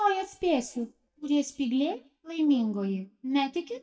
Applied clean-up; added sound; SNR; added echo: neural mask model DeepFilterNet 3.